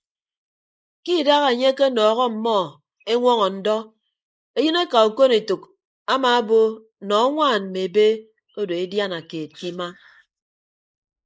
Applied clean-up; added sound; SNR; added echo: neural mask model Resemble Enhance denoiser.